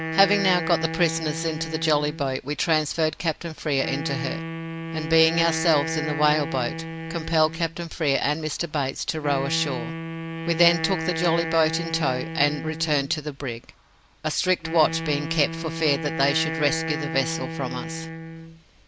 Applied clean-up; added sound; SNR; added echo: none; Wind instrument, woodwind instrument; 7 dB; none.